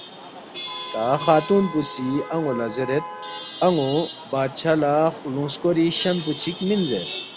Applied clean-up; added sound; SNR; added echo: none; Chatter / Traffic noise, roadway noise / Vehicle horn, car horn, honking / Engine; 12 dB; none.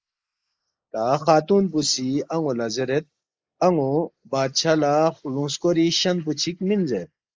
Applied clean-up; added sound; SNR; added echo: neural mask model Resemble Enhance denoiser.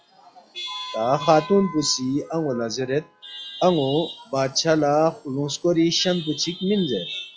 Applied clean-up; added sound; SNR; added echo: classical method log-MMSE.